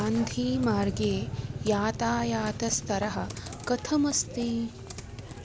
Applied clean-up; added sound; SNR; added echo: none; Dog + Computer keyboard; 19 dB; none.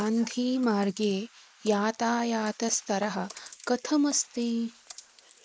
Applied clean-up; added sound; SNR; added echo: neural mask model Resemble Enhance denoiser.